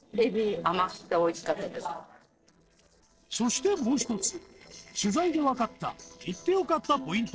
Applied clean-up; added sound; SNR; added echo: neural separator model SepFormer DNS4.